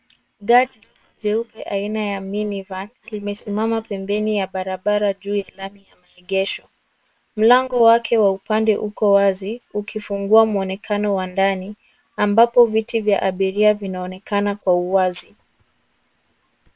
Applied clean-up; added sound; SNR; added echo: neural separator model SepFormer WHAM!.